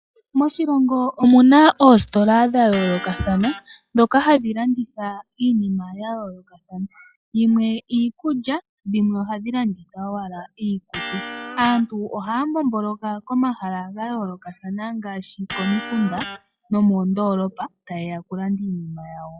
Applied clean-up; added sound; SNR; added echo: classical method log-MMSE.